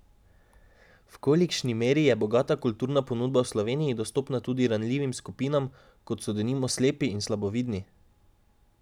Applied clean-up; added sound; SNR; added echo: none; none; none; none.